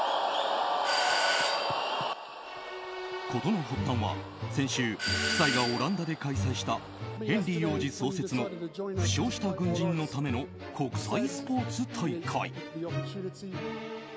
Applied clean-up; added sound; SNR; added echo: none; Doorbell; 3 dB; none.